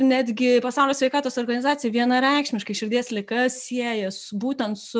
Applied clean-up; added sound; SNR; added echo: none; none; none; none.